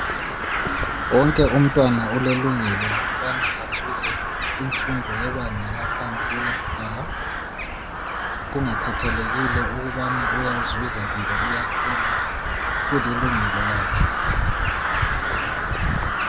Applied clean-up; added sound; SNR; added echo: none; Crow; -3 dB; none.